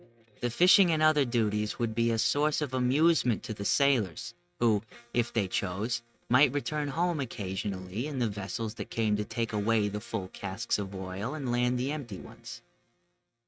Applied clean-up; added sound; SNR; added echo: neural mask model RNNoise.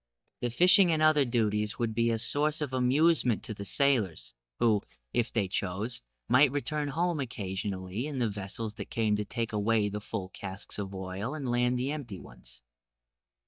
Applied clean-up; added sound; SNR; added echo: neural mask model DeepFilterNet 3.